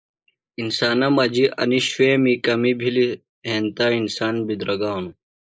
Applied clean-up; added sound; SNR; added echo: neural mask model Resemble Enhance denoiser.